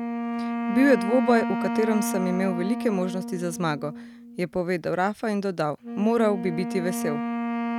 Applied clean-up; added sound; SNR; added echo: none; Wind instrument, woodwind instrument; 4 dB; none.